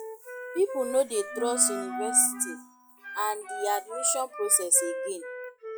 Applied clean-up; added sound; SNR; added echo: classical method log-MMSE.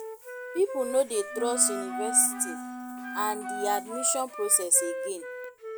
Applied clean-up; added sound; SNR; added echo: none; Wind instrument, woodwind instrument + Wind instrument, woodwind instrument; 7 dB; none.